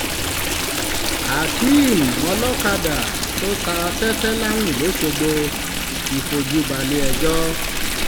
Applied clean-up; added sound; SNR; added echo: none; Stream; 0 dB; none.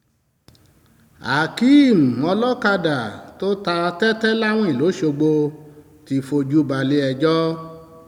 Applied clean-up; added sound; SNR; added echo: none; none; none; none.